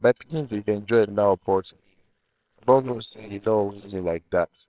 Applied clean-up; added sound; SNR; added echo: neural separator model SepFormer WHAMR!.